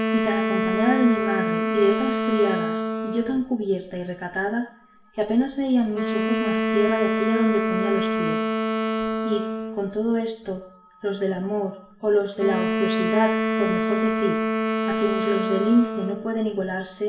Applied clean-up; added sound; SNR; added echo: none; Wind instrument, woodwind instrument; 0 dB; reverberation time 0.7 s.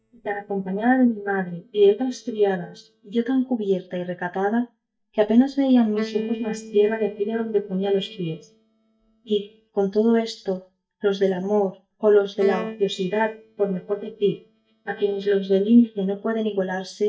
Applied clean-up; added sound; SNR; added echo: neural mask model DeepFilterNet 3.